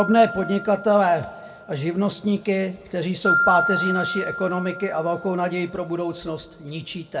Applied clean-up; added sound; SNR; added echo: none; Glockenspiel; 6 dB; reverberation time 1.0 s.